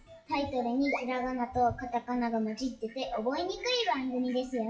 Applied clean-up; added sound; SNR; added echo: classical method WPE with log-MMSE.